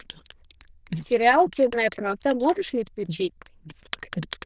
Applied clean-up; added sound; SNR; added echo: neural diffusion model UNIVERSE++.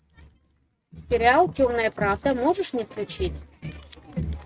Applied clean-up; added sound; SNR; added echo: neural mask model RNNoise.